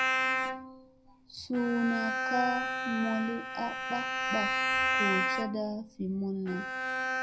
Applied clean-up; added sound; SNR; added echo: none; Bowed string instrument; -2 dB; reverberation time 0.4 s.